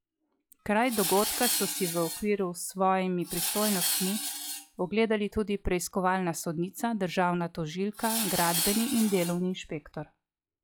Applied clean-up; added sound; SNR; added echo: classical method log-MMSE.